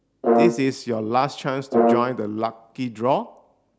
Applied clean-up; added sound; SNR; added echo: none; Brass instrument; -2 dB; none.